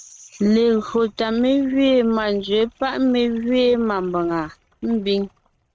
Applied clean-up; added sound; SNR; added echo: neural mask model RNNoise.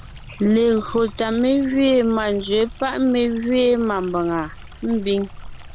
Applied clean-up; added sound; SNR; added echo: none; Stream; 17 dB; none.